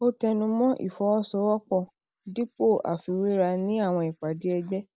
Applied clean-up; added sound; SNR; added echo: neural mask model Resemble Enhance denoiser.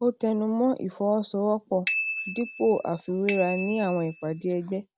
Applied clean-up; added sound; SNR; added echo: none; Bicycle bell; 8 dB; none.